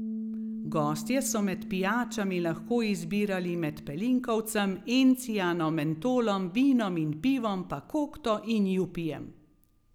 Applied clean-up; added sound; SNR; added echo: none; Piano; 13 dB; none.